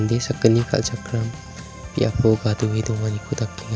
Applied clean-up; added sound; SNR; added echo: none; Organ; 15 dB; none.